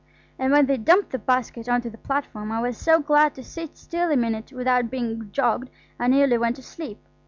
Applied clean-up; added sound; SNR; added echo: none; none; none; none.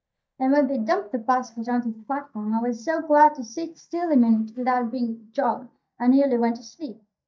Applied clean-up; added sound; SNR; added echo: neural mask model DeepFilterNet 3.